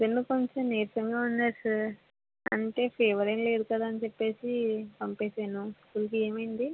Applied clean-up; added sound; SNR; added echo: none; none; none; none.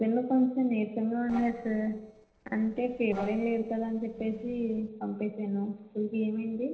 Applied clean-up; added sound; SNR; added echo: neural separator model SepFormer DNS4.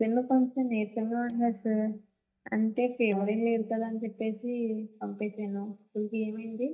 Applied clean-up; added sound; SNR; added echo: neural mask model DeepFilterNet 3.